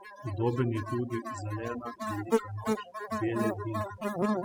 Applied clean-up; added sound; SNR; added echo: classical method spectral subtraction.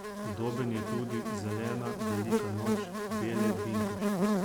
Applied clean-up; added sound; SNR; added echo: none; Buzz; -3 dB; none.